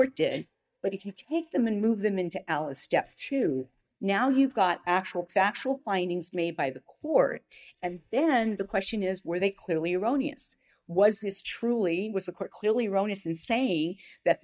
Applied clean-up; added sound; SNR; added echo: neural mask model DeepFilterNet 3.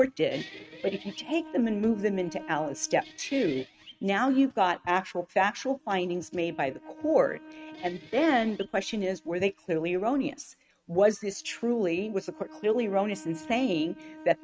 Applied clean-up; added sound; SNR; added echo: neural mask model RNNoise.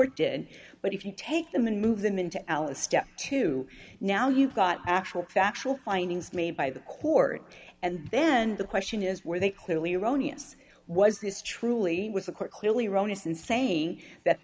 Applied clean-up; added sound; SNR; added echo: none; none; none; none.